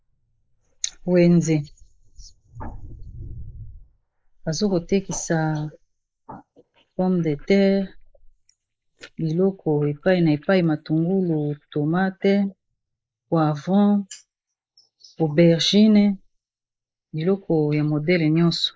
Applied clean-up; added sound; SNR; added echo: neural mask model Resemble Enhance denoiser.